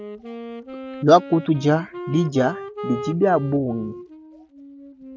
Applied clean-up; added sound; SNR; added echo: none; Wind instrument, woodwind instrument; 12 dB; none.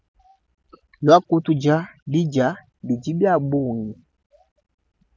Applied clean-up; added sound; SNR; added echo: none; none; none; none.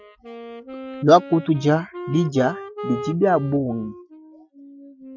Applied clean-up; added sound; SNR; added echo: classical method Wiener filter.